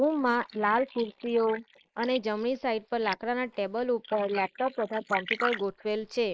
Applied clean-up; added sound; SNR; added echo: neural mask model Resemble Enhance denoiser.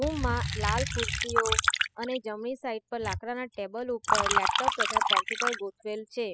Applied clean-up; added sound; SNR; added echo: classical method spectral subtraction.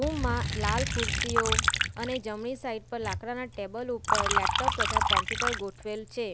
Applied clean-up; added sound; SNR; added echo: none; Liquid; -4 dB; none.